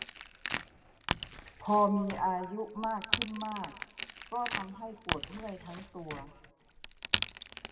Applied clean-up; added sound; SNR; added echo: none; Crack / Crackle; -1 dB; reverberation time 1.1 s.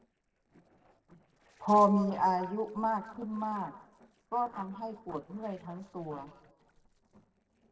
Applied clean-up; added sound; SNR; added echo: neural separator model SepFormer DNS4.